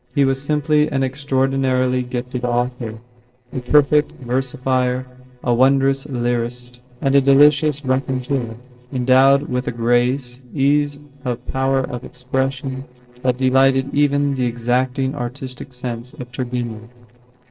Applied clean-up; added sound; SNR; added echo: neural separator model SepFormer DNS4.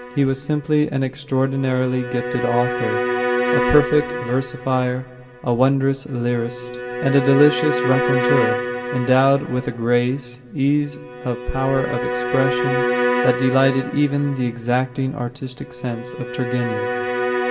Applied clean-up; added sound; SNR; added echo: none; Bowed string instrument; 4 dB; reverberation time 0.3 s.